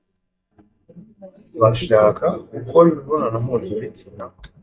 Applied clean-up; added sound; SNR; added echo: neural mask model DeepFilterNet 3.